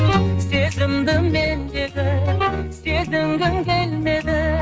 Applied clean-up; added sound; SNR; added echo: neural mask model RNNoise.